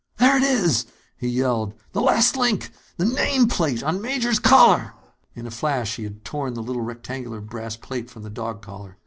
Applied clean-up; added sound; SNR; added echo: none; none; none; none.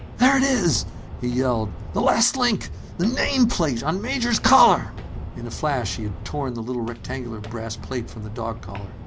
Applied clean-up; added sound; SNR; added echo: none; Walk, footsteps; 12 dB; none.